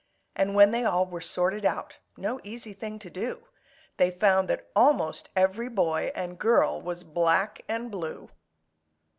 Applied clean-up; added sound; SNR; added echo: none; none; none; none.